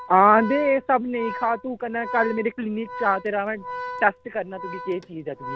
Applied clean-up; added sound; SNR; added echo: none; Organ; 13 dB; none.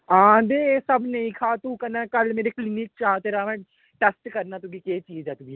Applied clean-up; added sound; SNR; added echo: none; none; none; none.